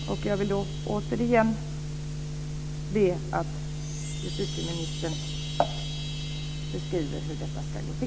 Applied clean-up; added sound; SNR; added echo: none; Chime; 15 dB; none.